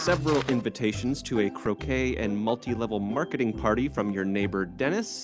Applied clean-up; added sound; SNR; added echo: none; none; none; none.